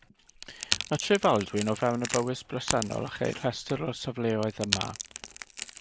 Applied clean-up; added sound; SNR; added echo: none; Crack / Crackle; 7 dB; none.